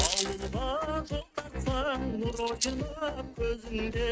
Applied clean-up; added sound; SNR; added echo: neural mask model RNNoise.